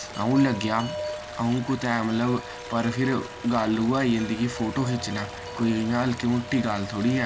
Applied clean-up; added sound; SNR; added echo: none; Stream + Wind chime; 11 dB; none.